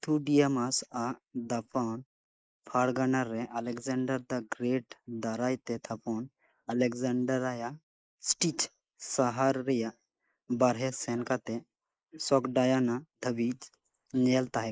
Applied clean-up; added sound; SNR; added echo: neural mask model Resemble Enhance denoiser.